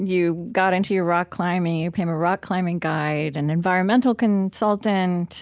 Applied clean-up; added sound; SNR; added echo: none; none; none; none.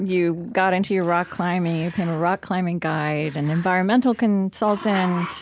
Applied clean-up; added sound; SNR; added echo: none; Growling; 18 dB; none.